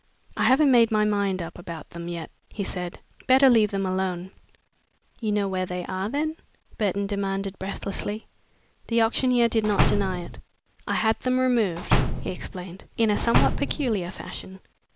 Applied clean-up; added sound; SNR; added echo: none; Slam; -1 dB; none.